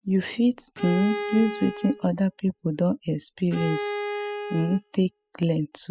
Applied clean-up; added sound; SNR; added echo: classical method spectral subtraction.